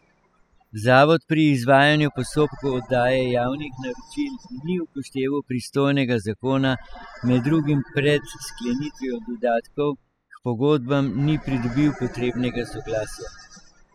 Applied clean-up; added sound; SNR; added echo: classical method spectral subtraction.